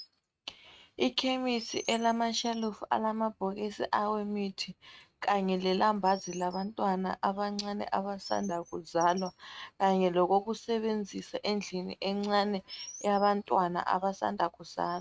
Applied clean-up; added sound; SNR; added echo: neural mask model RNNoise.